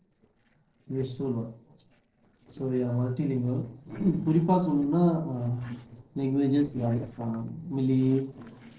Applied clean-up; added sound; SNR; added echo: neural separator model SepFormer DNS4.